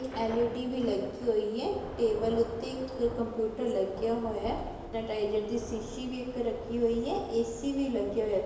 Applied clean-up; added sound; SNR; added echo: none; Thunder / Rain; 12 dB; reverberation time 1.0 s.